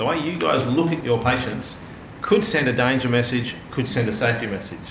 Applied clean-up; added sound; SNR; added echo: none; none; none; none.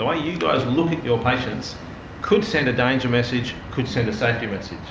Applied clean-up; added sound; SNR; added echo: none; Motor vehicle (road); 17 dB; none.